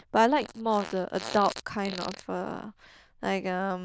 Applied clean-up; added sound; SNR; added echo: neural diffusion model UNIVERSE++.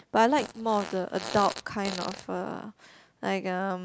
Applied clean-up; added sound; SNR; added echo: none; Fart; 11 dB; none.